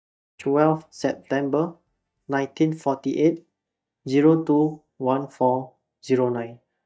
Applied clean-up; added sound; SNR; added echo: neural mask model DeepFilterNet 3.